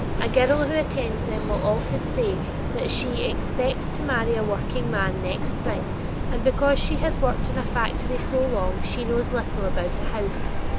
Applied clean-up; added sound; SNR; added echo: none; Train; -1 dB; none.